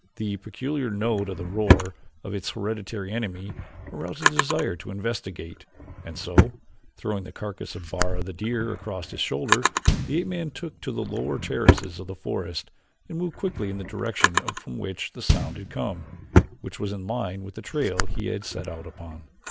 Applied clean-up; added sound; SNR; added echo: none; Bass drum + Drawer open or close; -3 dB; none.